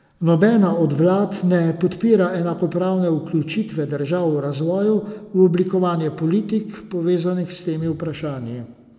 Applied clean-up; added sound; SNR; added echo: none; none; none; none.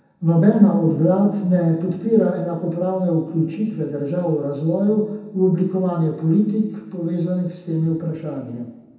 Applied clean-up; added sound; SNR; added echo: none; none; none; reverberation time 0.7 s.